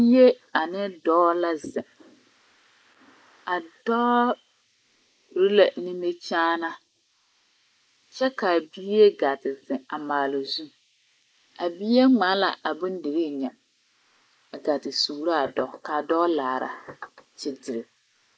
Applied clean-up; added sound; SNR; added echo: neural mask model Resemble Enhance denoiser.